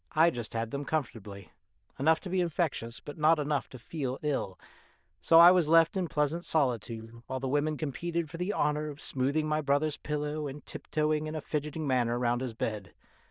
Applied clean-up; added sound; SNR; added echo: neural diffusion model UNIVERSE++.